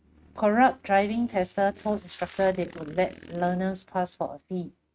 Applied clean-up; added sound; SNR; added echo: neural mask model RNNoise.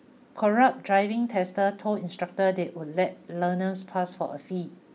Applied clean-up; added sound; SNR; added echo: none; none; none; none.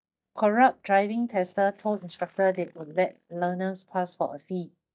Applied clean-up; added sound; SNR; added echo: neural mask model DeepFilterNet 3.